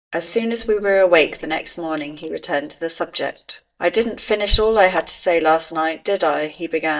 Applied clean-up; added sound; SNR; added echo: neural mask model DeepFilterNet 3.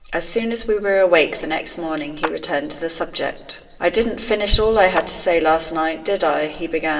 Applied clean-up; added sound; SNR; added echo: none; Clapping; 14 dB; reverberation time 2.9 s.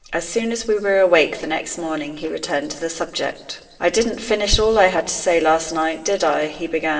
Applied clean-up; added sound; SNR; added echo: neural separator model SepFormer DNS4.